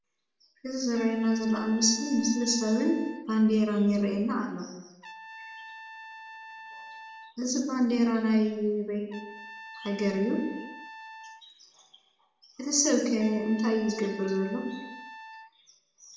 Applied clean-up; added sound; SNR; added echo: none; Trumpet; 18 dB; reverberation time 0.8 s.